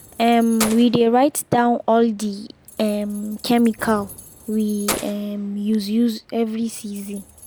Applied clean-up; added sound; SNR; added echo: none; Keys jangling; 15 dB; none.